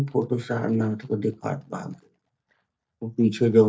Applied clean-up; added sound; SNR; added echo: neural mask model DeepFilterNet 3.